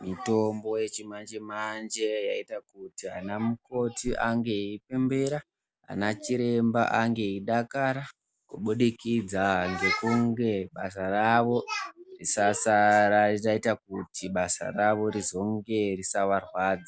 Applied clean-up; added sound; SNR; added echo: none; Whoosh, swoosh, swish; 12 dB; none.